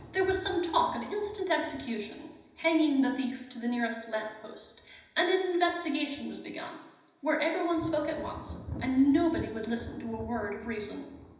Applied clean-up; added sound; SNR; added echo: none; Thunder; 17 dB; reverberation time 0.9 s.